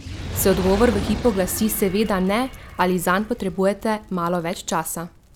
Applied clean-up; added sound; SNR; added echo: none; Fire; 11 dB; none.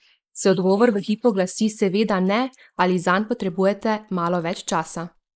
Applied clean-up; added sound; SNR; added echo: neural mask model Resemble Enhance denoiser.